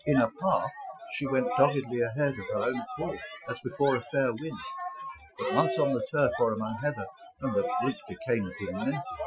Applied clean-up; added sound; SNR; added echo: classical method Wiener filter.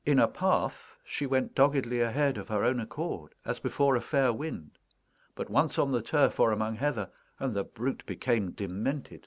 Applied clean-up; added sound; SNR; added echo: none; none; none; none.